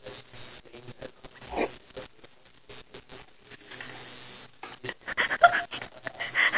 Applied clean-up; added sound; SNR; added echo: none; Writing; 13 dB; none.